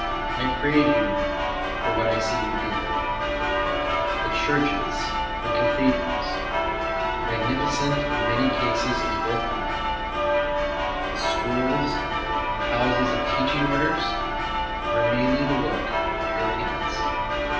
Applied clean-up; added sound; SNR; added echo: none; Church bell; -5 dB; reverberation time 0.7 s.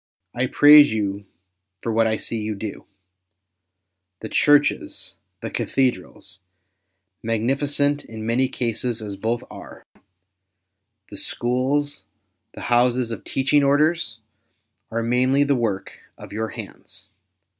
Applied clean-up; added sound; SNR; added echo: none; none; none; none.